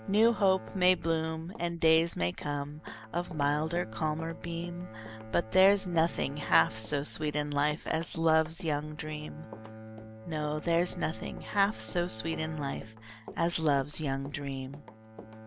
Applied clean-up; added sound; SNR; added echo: none; Bowed string instrument + Run; 15 dB; none.